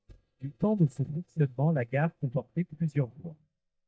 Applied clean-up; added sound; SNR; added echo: neural mask model DeepFilterNet 3.